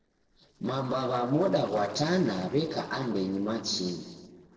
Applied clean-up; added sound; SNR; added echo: neural separator model SepFormer DNS4.